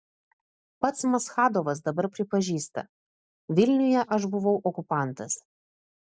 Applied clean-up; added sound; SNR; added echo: none; none; none; none.